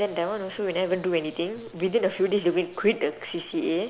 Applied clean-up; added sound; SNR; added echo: none; none; none; none.